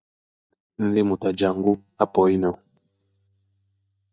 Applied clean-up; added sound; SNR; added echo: neural mask model DeepFilterNet 3.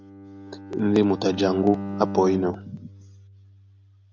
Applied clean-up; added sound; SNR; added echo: none; Bowed string instrument; 10 dB; none.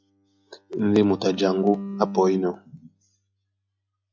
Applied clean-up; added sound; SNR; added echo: classical method log-MMSE.